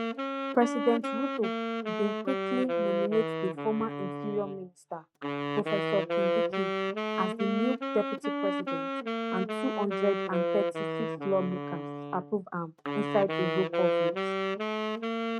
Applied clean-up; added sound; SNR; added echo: neural mask model RNNoise.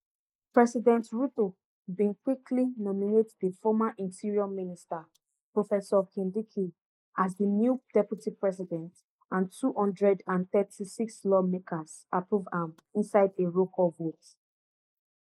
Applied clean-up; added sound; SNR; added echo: neural mask model Resemble Enhance denoiser.